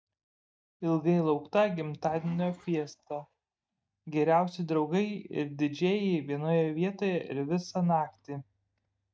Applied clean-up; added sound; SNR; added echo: neural mask model DeepFilterNet 3.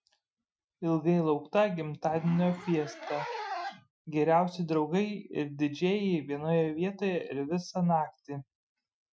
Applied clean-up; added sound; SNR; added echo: classical method Wiener filter.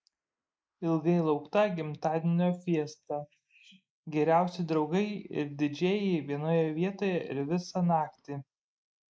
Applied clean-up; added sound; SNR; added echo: neural mask model Resemble Enhance denoiser.